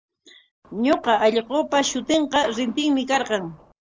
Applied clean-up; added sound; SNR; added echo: neural separator model SepFormer DNS4.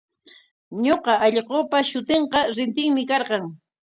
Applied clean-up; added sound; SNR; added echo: none; none; none; none.